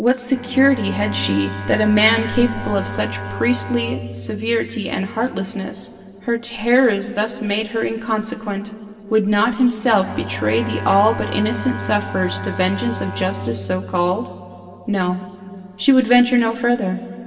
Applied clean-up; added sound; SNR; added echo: none; Bowed string instrument; 12 dB; reverberation time 2.5 s.